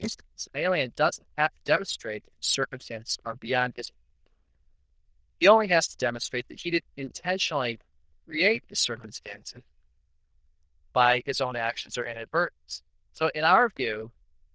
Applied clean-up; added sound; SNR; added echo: neural diffusion model UNIVERSE++.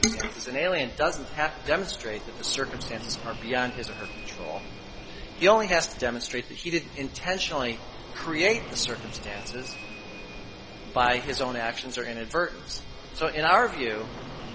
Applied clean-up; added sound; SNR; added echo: none; Fixed-wing aircraft, airplane; 14 dB; none.